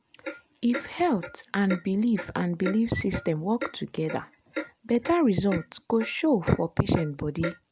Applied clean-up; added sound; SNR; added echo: none; Clock; 12 dB; none.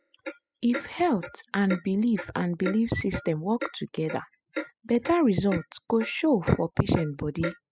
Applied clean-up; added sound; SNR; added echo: classical method spectral subtraction.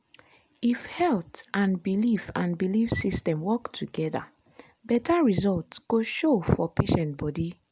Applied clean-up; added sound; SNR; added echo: none; none; none; none.